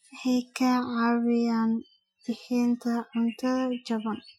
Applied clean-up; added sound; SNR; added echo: classical method Wiener filter.